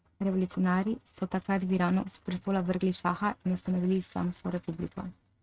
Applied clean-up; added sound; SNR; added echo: neural mask model RNNoise.